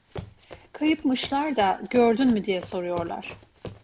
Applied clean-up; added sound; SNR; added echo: none; Run; 17 dB; none.